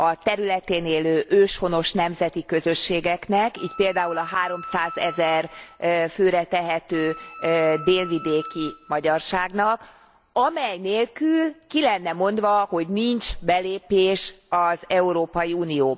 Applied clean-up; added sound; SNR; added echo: none; Wind instrument, woodwind instrument; 15 dB; none.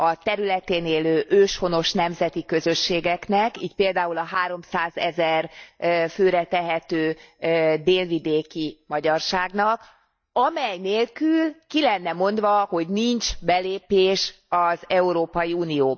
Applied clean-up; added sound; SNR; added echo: neural mask model DeepFilterNet 3.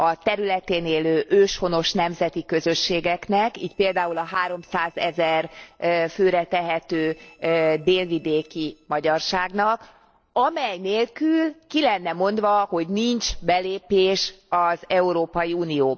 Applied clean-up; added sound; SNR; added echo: neural separator model SepFormer DNS4.